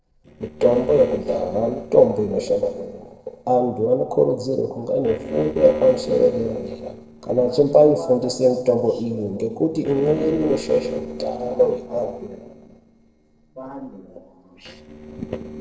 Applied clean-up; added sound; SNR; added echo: neural separator model SepFormer DNS4.